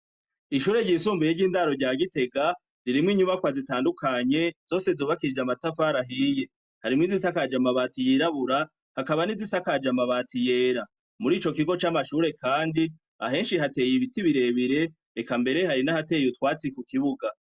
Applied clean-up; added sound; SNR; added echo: none; none; none; none.